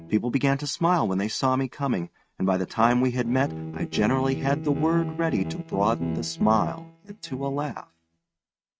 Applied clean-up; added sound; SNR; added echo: neural mask model RNNoise.